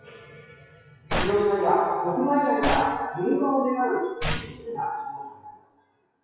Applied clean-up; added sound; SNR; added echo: classical method WPE with log-MMSE.